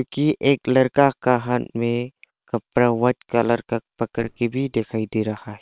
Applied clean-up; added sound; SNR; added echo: neural separator model SepFormer WHAM!.